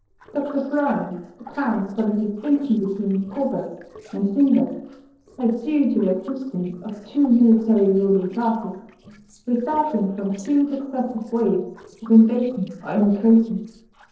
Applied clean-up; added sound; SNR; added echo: neural separator model SepFormer DNS4.